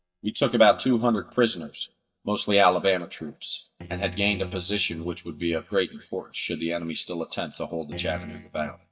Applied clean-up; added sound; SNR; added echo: neural mask model DeepFilterNet 3.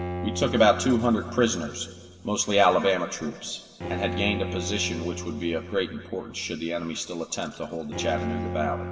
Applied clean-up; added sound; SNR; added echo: none; Bowed string instrument; 9 dB; reverberation time 2.0 s.